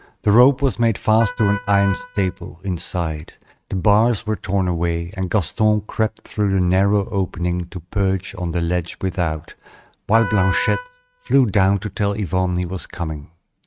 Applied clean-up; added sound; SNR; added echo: neural mask model RNNoise.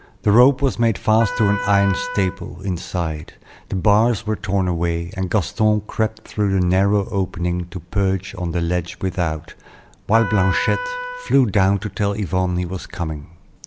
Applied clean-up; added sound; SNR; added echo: none; Wind instrument, woodwind instrument; 10 dB; none.